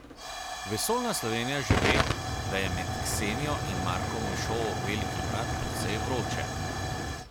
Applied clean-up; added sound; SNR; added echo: none; Tick / Hiss / Explosion / Fire; -2 dB; none.